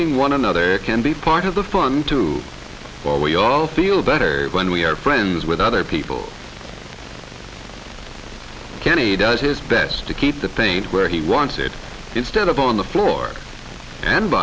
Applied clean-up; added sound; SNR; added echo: none; none; none; none.